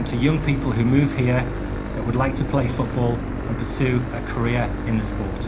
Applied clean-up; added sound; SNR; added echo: none; Engine / Boat, Water vehicle; 4 dB; reverberation time 0.4 s.